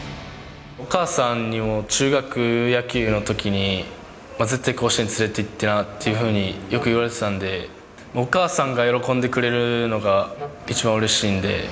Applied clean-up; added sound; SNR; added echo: none; Wind instrument, woodwind instrument; 14 dB; none.